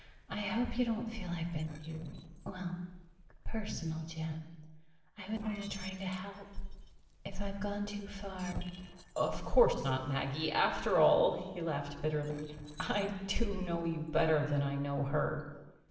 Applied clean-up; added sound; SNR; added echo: neural separator model SepFormer DNS4.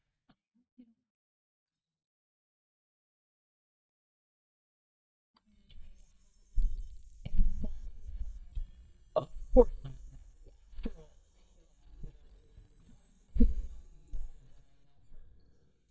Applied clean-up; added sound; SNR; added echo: neural mask model DeepFilterNet 3.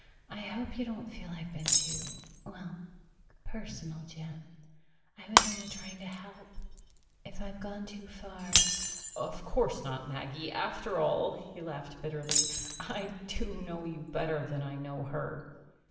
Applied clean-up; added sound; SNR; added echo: none; Shatter; -1 dB; reverberation time 1.2 s.